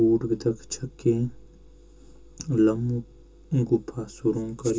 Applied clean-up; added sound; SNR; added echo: none; none; none; reverberation time 0.2 s.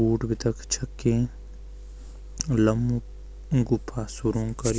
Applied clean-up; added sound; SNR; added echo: none; none; none; none.